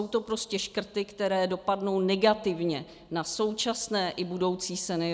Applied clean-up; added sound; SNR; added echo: none; none; none; none.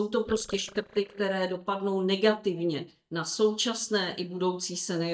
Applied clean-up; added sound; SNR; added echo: neural mask model DeepFilterNet 3.